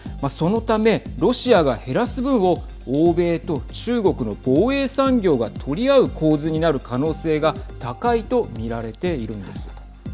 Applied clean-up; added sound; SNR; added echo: none; none; none; none.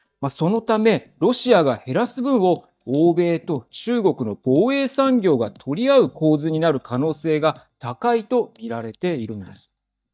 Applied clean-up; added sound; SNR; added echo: neural mask model DeepFilterNet 3.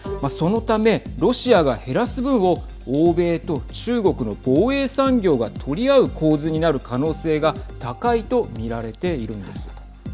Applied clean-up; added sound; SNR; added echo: none; Bowed string instrument; 20 dB; none.